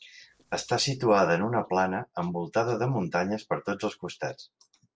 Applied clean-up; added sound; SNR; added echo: neural separator model SepFormer DNS4.